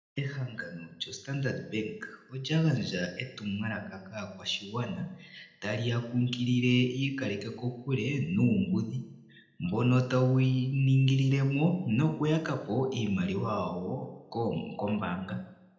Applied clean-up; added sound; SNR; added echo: none; none; none; reverberation time 0.8 s.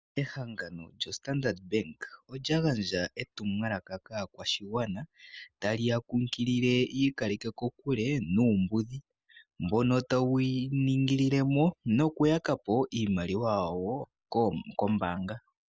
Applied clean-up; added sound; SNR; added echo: none; none; none; none.